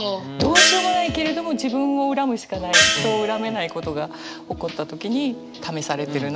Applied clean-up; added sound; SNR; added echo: none; Gong; -2 dB; none.